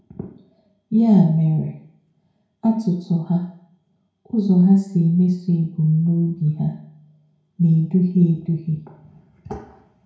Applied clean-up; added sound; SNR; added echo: none; none; none; reverberation time 0.5 s.